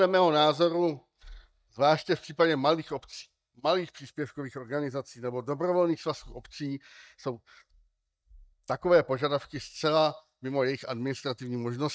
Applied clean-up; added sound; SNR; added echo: neural mask model DeepFilterNet 3.